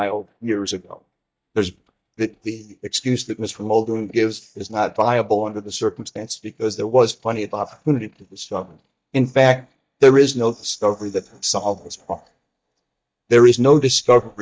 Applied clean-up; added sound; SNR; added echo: neural mask model DeepFilterNet 3.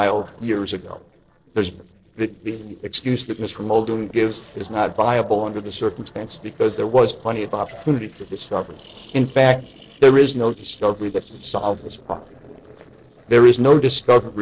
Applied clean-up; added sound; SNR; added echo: neural separator model SepFormer DNS4.